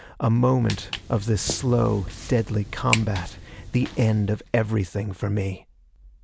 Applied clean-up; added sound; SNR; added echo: none; Walk, footsteps; 10 dB; none.